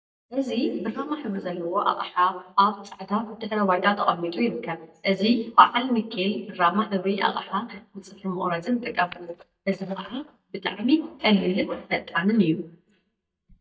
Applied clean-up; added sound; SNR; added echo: neural mask model DeepFilterNet 3.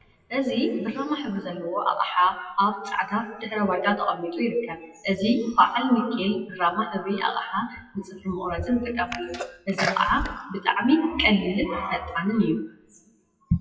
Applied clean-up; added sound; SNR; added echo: classical method WPE with log-MMSE.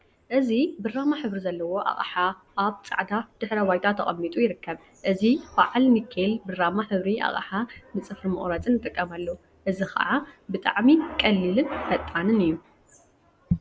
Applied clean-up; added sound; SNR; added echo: none; none; none; none.